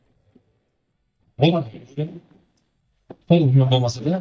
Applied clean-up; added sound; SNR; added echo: neural mask model DeepFilterNet 3.